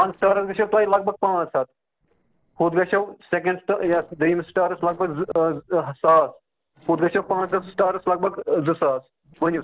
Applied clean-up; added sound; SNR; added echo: neural separator model SepFormer DNS4.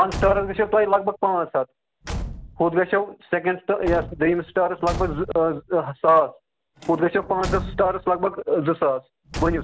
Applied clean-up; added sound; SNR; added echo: none; Slam / Truck / Car; 12 dB; none.